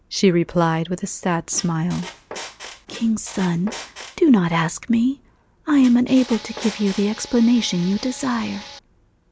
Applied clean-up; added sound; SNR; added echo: none; Squeak + Tools; 16 dB; none.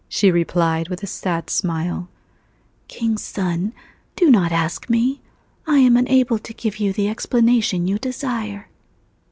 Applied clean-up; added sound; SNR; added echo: none; none; none; none.